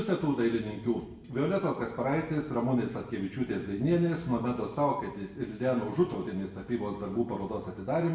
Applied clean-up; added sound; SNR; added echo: none; none; none; reverberation time 0.8 s.